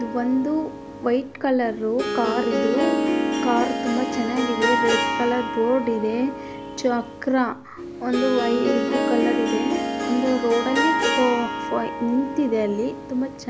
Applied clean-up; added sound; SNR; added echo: none; Harp; 2 dB; none.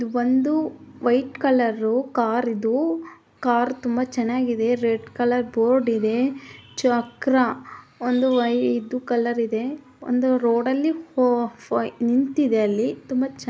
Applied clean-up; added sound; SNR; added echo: none; none; none; none.